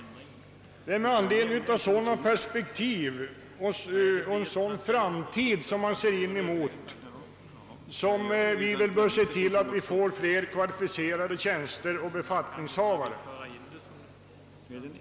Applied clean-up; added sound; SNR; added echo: none; none; none; none.